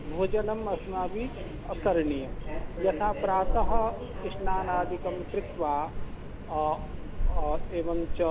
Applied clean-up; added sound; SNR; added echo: none; Subway, metro, underground; 1 dB; none.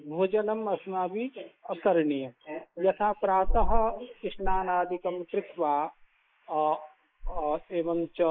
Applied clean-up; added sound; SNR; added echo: neural mask model Resemble Enhance denoiser.